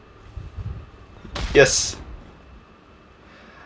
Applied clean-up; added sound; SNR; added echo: none; Boom; 8 dB; none.